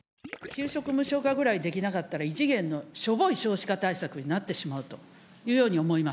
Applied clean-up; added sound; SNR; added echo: none; Gurgling / Liquid; 19 dB; none.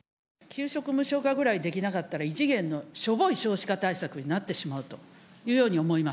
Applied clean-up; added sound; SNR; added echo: none; none; none; none.